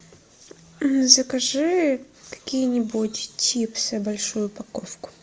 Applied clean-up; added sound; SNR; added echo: none; none; none; none.